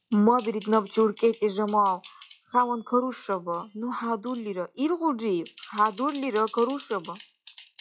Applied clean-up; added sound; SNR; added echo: classical method log-MMSE.